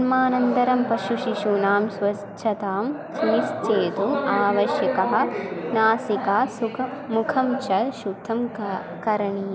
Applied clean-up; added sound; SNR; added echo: none; none; none; none.